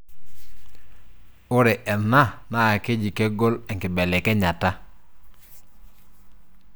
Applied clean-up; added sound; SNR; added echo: none; none; none; none.